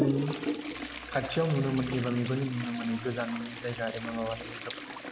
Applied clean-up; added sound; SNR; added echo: none; Toilet flush; 6 dB; none.